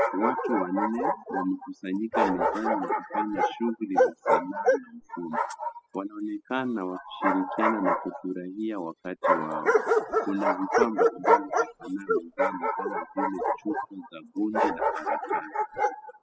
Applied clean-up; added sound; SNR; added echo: classical method spectral subtraction.